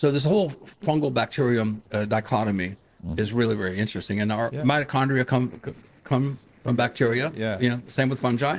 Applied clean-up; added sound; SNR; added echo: neural separator model SepFormer DNS4.